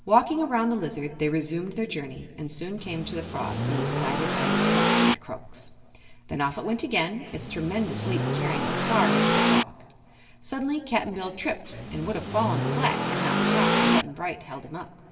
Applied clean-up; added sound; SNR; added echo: none; Accelerating, revving, vroom / Car; -5 dB; reverberation time 1.8 s.